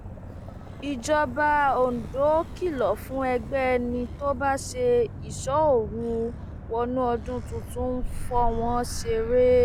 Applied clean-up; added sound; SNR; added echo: none; Motor vehicle (road); 9 dB; none.